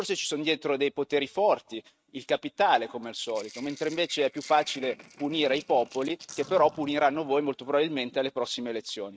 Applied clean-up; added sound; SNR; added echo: neural mask model RNNoise.